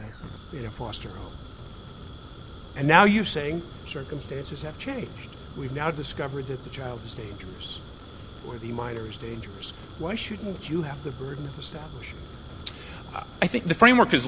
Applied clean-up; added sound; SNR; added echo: none; Fire; 13 dB; none.